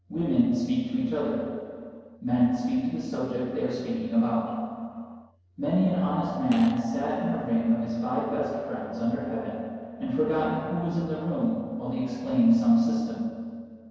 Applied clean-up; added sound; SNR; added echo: neural separator model SepFormer DNS4.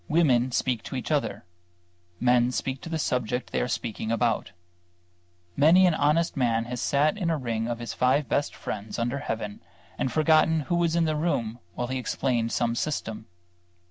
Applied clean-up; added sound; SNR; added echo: none; none; none; none.